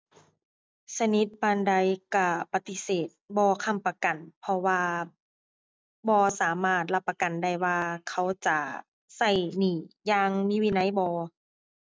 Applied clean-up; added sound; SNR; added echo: none; none; none; none.